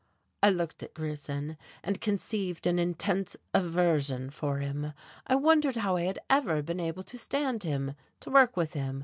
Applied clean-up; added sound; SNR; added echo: none; none; none; none.